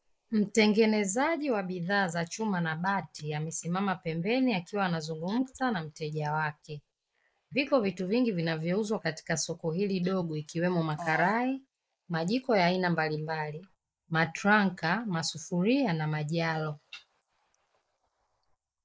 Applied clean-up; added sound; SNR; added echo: neural mask model Resemble Enhance denoiser.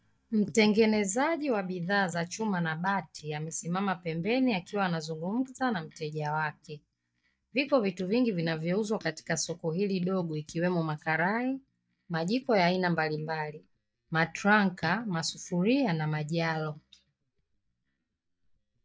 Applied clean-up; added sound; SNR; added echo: neural mask model DeepFilterNet 3.